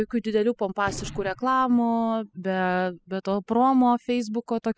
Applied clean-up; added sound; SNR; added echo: classical method spectral subtraction.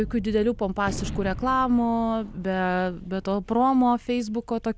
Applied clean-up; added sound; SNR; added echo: none; Gunshot, gunfire; 14 dB; none.